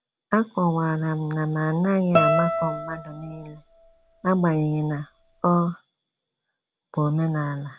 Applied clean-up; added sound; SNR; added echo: none; Guitar; 3 dB; none.